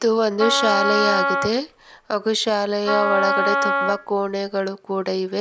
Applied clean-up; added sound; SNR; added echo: none; Wind instrument, woodwind instrument; 1 dB; none.